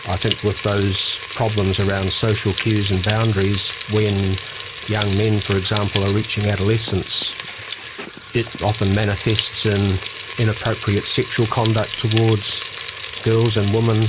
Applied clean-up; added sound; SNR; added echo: none; Frying (food); 11 dB; none.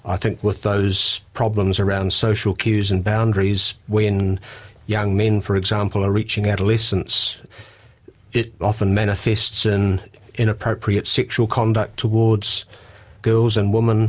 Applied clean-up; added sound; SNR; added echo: none; none; none; none.